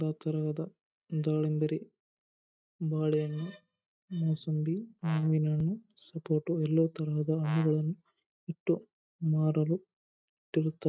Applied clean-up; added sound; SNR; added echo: neural mask model RNNoise.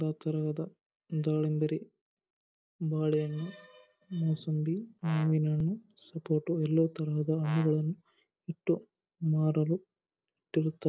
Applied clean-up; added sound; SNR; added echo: none; Brass instrument; 16 dB; none.